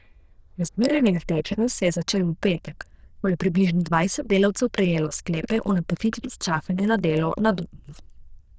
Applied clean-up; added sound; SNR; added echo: neural diffusion model UNIVERSE++.